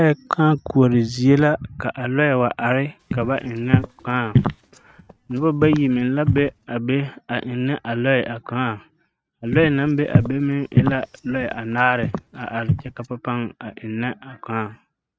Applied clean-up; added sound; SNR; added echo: neural mask model RNNoise.